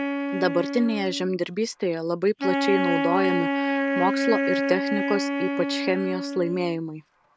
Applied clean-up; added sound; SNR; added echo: none; Wind instrument, woodwind instrument; 1 dB; none.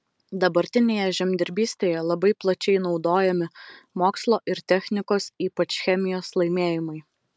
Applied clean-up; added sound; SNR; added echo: none; none; none; none.